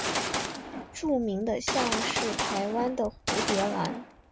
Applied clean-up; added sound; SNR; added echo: none; Gunshot, gunfire; 2 dB; none.